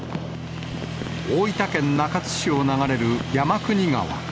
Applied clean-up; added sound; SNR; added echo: none; Guitar; 9 dB; none.